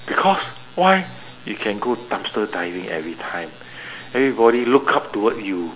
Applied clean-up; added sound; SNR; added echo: none; none; none; none.